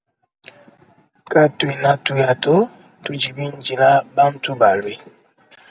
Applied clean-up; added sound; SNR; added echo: none; none; none; none.